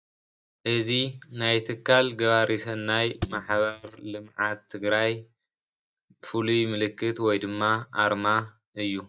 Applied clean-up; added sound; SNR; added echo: neural mask model DeepFilterNet 3.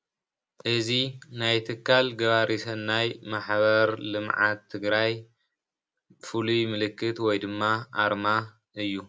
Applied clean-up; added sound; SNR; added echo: none; none; none; none.